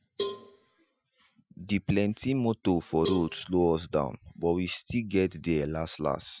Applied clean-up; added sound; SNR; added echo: classical method Wiener filter.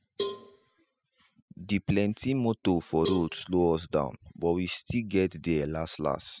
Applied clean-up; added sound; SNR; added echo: classical method spectral subtraction.